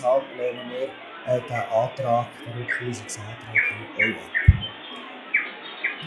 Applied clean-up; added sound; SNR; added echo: classical method log-MMSE.